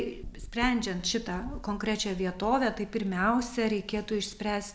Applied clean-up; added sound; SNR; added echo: none; none; none; none.